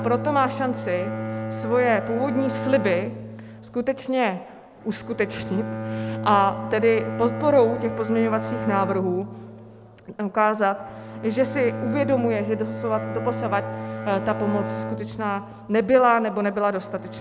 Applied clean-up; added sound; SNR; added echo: none; Bowed string instrument; 8 dB; none.